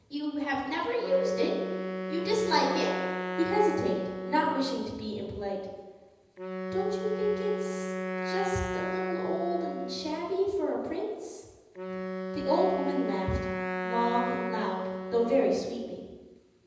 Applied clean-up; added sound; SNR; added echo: none; Wind instrument, woodwind instrument; 5 dB; reverberation time 1.1 s.